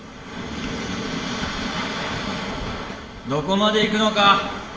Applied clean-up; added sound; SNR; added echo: none; Glass; 19 dB; reverberation time 0.8 s.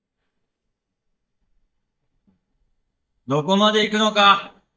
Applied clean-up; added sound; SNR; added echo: neural mask model DeepFilterNet 3.